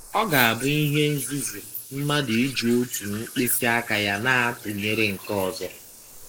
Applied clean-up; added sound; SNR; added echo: neural mask model Resemble Enhance denoiser.